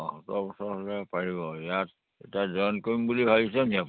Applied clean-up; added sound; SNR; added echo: none; none; none; none.